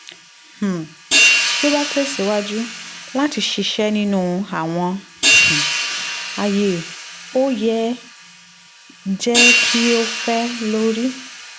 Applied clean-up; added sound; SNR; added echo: none; Hi-hat; 0 dB; none.